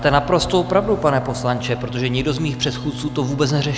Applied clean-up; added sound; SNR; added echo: none; Bowed string instrument; 11 dB; none.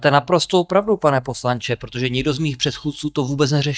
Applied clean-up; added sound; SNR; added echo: neural mask model DeepFilterNet 3.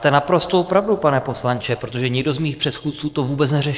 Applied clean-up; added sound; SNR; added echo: neural separator model SepFormer DNS4.